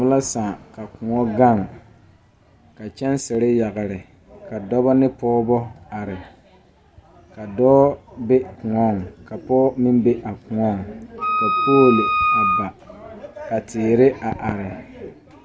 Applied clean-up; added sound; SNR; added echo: none; Wind instrument, woodwind instrument; 0 dB; none.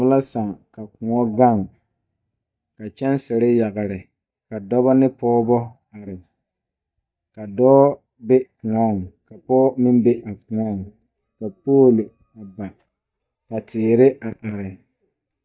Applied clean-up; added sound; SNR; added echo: neural mask model DeepFilterNet 3.